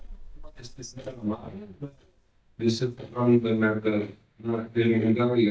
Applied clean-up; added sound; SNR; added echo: neural mask model DeepFilterNet 3.